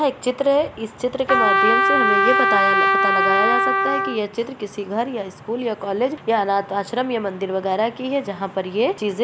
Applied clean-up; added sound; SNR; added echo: none; Trumpet; -5 dB; none.